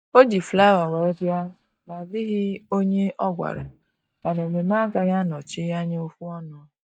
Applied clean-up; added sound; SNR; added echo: neural mask model DeepFilterNet 3.